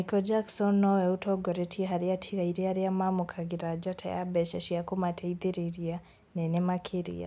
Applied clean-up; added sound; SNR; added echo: none; none; none; none.